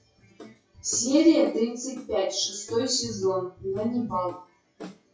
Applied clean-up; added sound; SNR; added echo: classical method WPE with log-MMSE.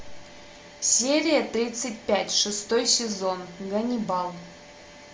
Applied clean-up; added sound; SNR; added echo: none; none; none; none.